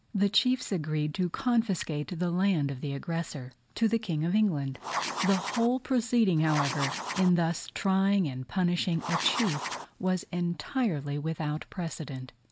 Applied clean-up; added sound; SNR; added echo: none; Writing; 7 dB; none.